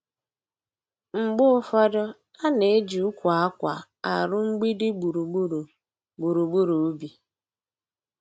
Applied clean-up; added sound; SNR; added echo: none; none; none; none.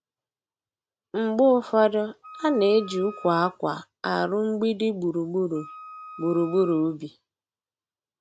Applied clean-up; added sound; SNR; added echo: none; Wind instrument, woodwind instrument; 18 dB; none.